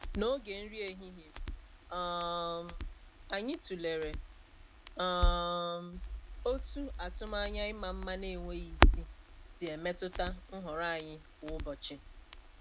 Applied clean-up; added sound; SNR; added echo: none; Crackle; -2 dB; none.